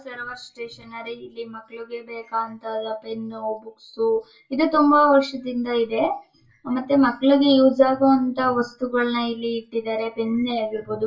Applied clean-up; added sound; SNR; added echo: none; none; none; reverberation time 0.2 s.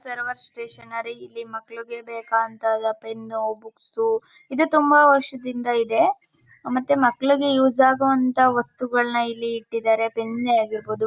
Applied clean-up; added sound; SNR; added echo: none; none; none; none.